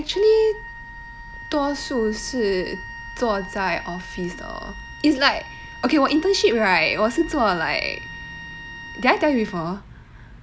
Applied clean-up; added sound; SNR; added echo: none; Wind instrument, woodwind instrument; 15 dB; none.